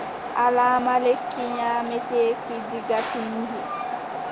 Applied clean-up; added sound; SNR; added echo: none; Train; 6 dB; none.